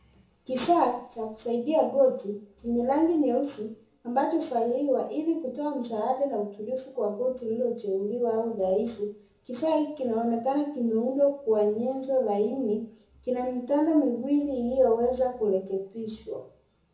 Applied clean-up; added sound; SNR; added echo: none; none; none; reverberation time 0.7 s.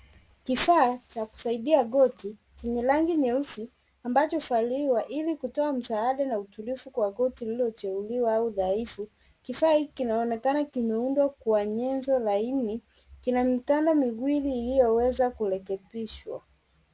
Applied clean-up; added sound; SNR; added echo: none; none; none; none.